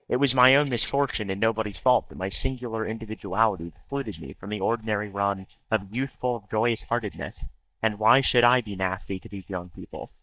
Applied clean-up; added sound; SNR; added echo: neural mask model DeepFilterNet 3.